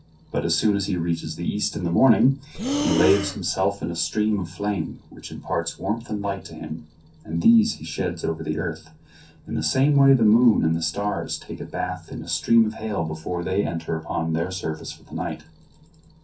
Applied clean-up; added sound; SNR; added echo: none; Breathing; 3 dB; reverberation time 0.3 s.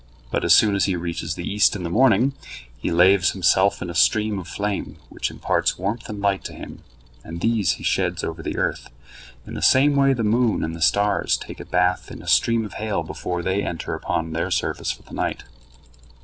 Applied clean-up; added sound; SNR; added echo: none; none; none; none.